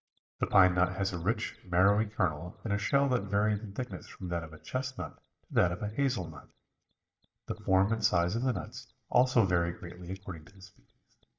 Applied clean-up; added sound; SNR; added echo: neural mask model DeepFilterNet 3.